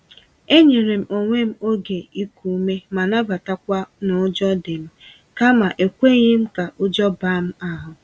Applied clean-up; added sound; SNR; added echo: none; none; none; none.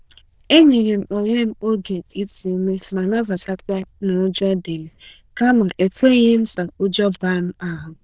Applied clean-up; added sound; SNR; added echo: neural diffusion model UNIVERSE++.